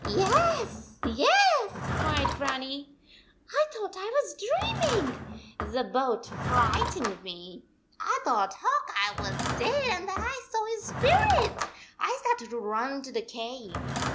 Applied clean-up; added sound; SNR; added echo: none; Drawer open or close / Wood; 6 dB; none.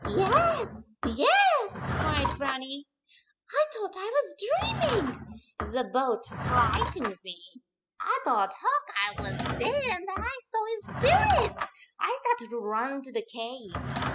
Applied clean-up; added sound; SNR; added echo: classical method spectral subtraction.